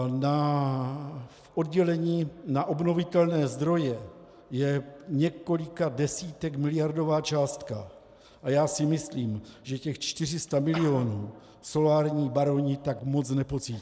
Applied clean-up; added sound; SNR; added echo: none; none; none; none.